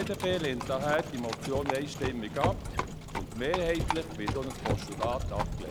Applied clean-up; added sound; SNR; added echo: none; Walk, footsteps + Livestock, farm animals, working animals; 1 dB; none.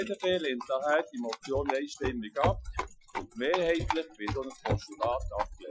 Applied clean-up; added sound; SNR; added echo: classical method Wiener filter.